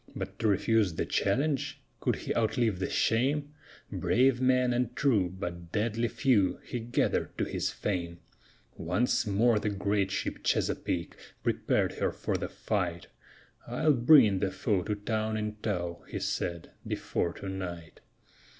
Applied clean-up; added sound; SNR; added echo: none; none; none; none.